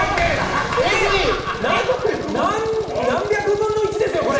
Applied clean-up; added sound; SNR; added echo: none; Engine; 15 dB; reverberation time 1.1 s.